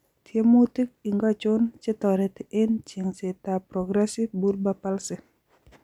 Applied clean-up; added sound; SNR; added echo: none; none; none; none.